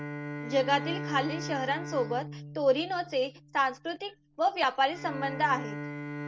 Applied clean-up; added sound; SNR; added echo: none; Bowed string instrument; 9 dB; none.